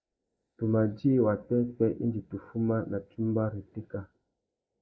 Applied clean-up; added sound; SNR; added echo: neural mask model Resemble Enhance denoiser.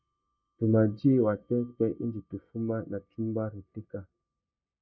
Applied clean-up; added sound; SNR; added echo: neural mask model DeepFilterNet 3.